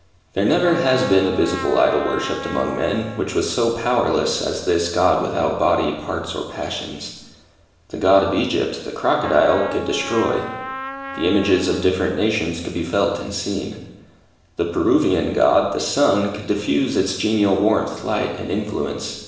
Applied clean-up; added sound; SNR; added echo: none; Trumpet; 12 dB; reverberation time 0.9 s.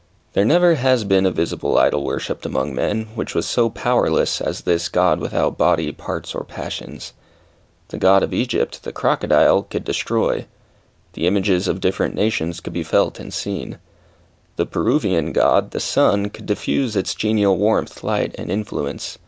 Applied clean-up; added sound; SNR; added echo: none; none; none; none.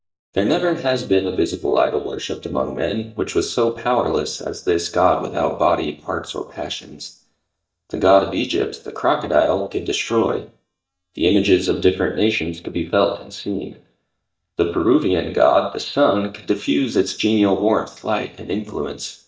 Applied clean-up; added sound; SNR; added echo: neural mask model DeepFilterNet 3.